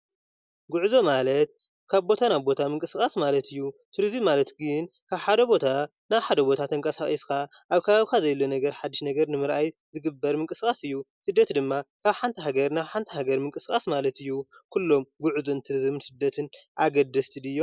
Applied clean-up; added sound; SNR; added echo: none; none; none; none.